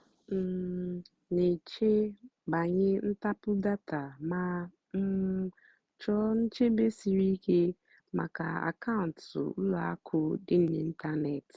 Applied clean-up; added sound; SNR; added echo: none; none; none; none.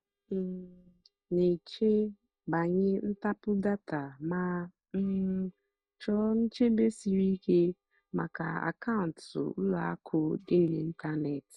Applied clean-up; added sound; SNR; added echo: neural mask model DeepFilterNet 3.